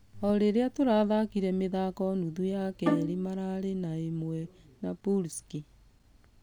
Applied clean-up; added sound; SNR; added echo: none; Bowed string instrument; 2 dB; none.